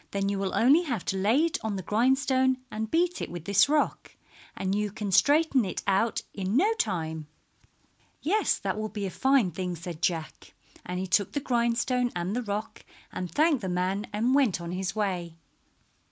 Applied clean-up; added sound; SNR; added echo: none; none; none; none.